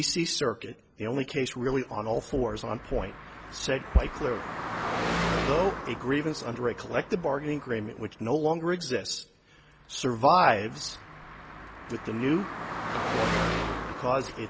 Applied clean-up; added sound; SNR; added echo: none; Car passing by; 7 dB; none.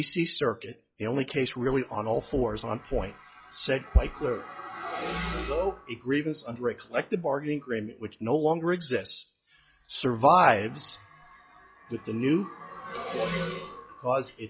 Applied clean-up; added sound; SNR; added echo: classical method log-MMSE.